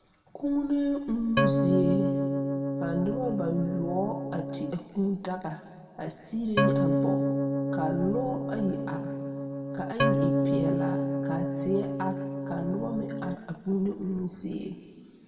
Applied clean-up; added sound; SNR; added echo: none; Organ; -3 dB; reverberation time 2.1 s.